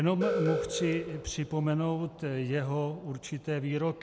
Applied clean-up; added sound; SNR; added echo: none; Alarm; 4 dB; none.